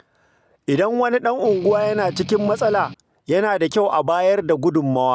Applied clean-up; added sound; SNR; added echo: none; Strum; 15 dB; none.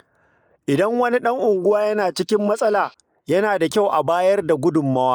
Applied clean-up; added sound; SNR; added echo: neural mask model Resemble Enhance denoiser.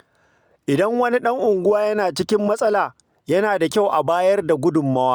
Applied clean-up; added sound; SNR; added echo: none; none; none; none.